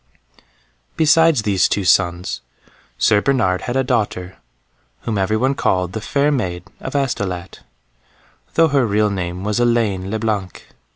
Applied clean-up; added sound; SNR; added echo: none; none; none; none.